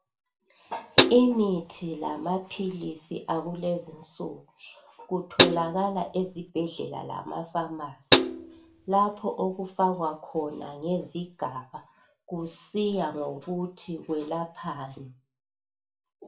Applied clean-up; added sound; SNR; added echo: none; Hi-hat; -4 dB; reverberation time 0.3 s.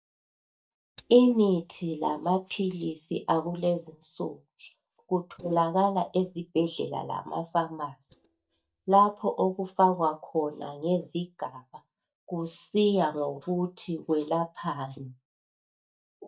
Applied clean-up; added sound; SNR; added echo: neural mask model DeepFilterNet 3.